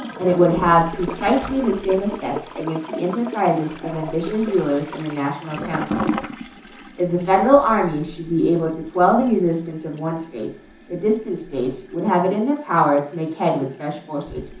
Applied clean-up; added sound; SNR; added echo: none; Toilet flush / Gurgling; 13 dB; reverberation time 0.9 s.